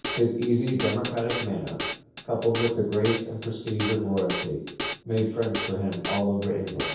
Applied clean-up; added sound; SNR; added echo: none; Drum kit; 1 dB; reverberation time 0.9 s.